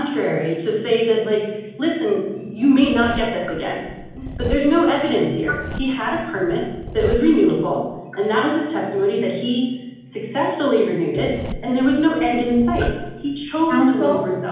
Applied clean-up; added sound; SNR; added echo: none; Zipper (clothing); 12 dB; reverberation time 1.0 s.